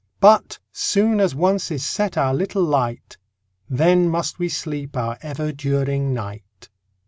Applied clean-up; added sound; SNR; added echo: none; none; none; none.